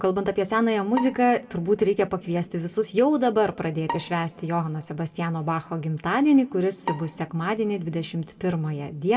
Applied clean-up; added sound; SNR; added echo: none; Bowed string instrument; 15 dB; reverberation time 0.7 s.